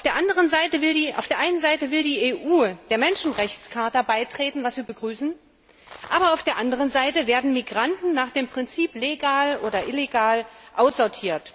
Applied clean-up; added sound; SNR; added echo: none; Rattle; 19 dB; none.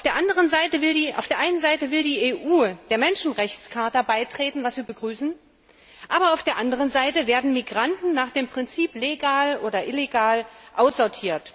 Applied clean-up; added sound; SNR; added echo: none; none; none; none.